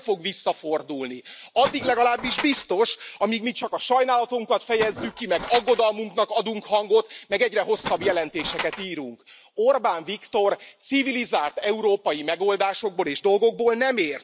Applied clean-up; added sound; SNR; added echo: none; Tools; 10 dB; none.